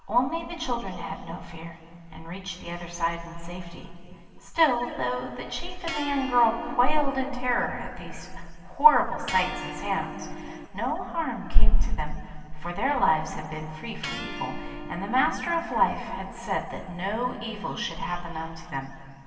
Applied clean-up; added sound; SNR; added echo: none; Electric guitar; 15 dB; reverberation time 2.5 s.